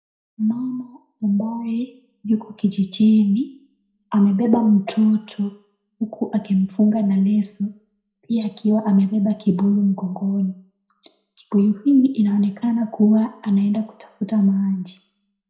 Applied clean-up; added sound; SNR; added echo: none; none; none; reverberation time 0.5 s.